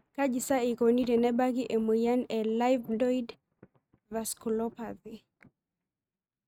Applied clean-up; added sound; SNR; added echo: neural mask model RNNoise.